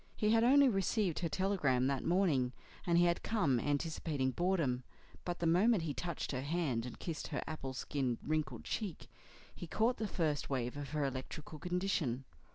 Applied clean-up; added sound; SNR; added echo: none; none; none; none.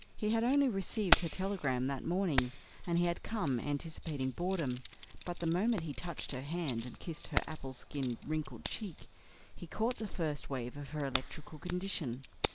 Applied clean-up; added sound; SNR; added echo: none; Keys jangling; 3 dB; none.